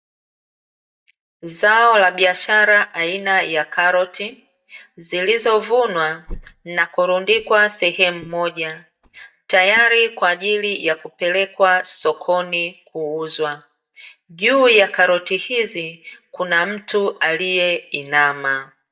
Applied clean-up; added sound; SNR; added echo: neural mask model DeepFilterNet 3.